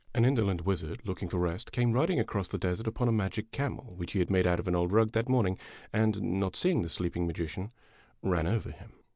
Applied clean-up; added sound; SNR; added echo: none; none; none; none.